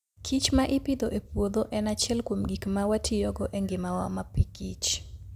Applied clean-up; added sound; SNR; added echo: none; none; none; none.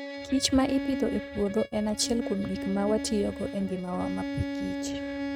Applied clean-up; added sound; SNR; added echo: neural mask model RNNoise.